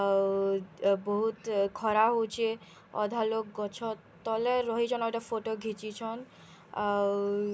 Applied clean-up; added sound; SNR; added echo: none; none; none; none.